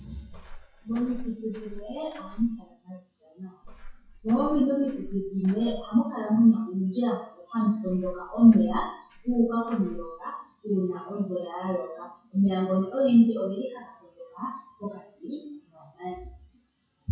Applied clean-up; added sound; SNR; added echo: classical method WPE with log-MMSE.